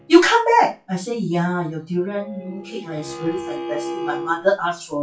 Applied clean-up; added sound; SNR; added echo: classical method WPE with log-MMSE.